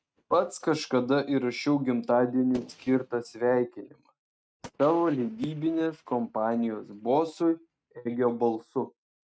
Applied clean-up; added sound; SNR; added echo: neural mask model RNNoise.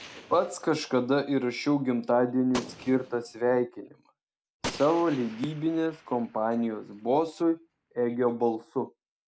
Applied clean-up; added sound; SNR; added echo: none; Gunshot, gunfire; 18 dB; none.